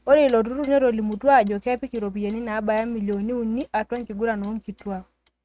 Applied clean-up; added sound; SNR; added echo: neural mask model RNNoise.